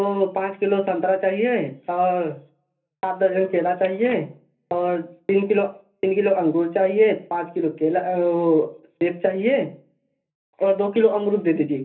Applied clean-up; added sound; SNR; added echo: none; Telephone; 20 dB; reverberation time 0.3 s.